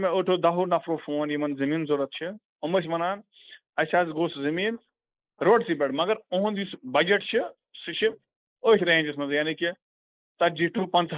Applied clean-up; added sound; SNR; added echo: neural mask model Resemble Enhance denoiser.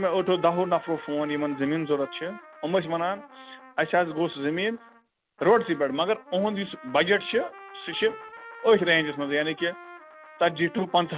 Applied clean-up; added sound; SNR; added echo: none; Trumpet; 18 dB; none.